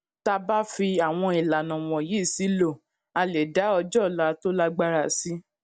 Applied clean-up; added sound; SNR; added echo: none; none; none; none.